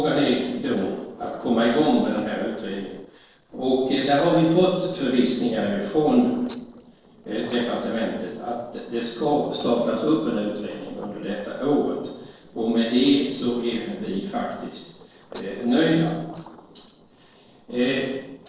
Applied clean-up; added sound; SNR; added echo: neural separator model SepFormer DNS4.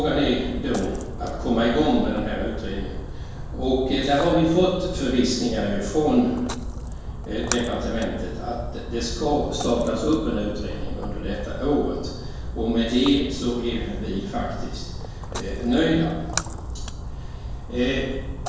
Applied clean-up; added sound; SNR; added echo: none; Splash, splatter; 7 dB; reverberation time 1.0 s.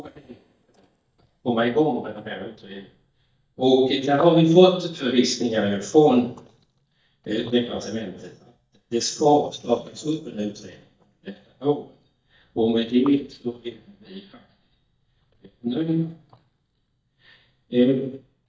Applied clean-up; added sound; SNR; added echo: neural mask model DeepFilterNet 3.